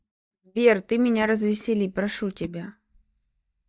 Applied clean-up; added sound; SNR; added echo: neural mask model DeepFilterNet 3.